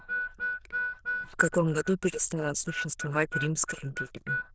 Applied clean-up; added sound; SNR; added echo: neural diffusion model UNIVERSE++.